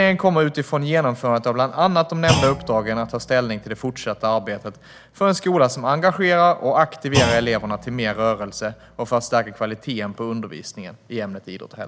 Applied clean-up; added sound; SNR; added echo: none; Thump, thud; 11 dB; none.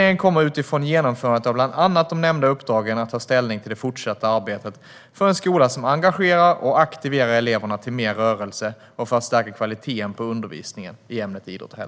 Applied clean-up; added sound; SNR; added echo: none; none; none; none.